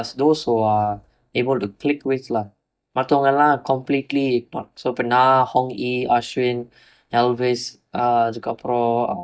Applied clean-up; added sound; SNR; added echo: neural mask model DeepFilterNet 3.